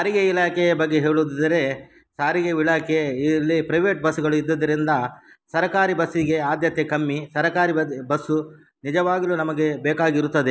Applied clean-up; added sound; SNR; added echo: none; none; none; none.